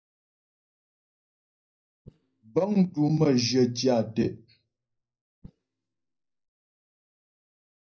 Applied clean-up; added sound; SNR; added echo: neural mask model DeepFilterNet 3.